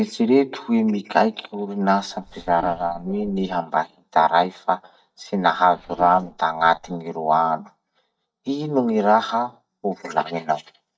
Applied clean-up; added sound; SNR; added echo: neural mask model DeepFilterNet 3.